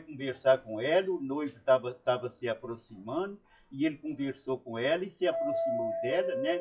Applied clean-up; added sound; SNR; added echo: classical method WPE with log-MMSE.